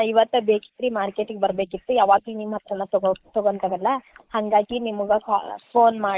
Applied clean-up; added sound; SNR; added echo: neural mask model Resemble Enhance denoiser.